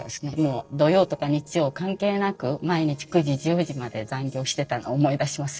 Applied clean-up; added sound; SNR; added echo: neural separator model SepFormer DNS4.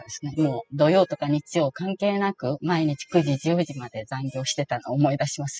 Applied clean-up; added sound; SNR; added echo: classical method spectral subtraction.